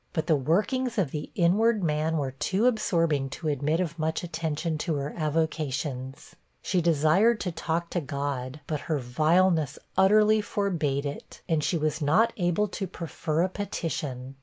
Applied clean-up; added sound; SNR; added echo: none; none; none; none.